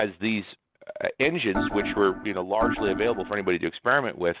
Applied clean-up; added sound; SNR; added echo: none; Organ; 4 dB; none.